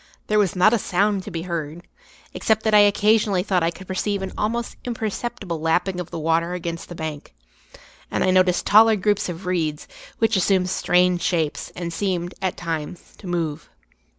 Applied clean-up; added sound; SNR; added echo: none; Explosion; 15 dB; none.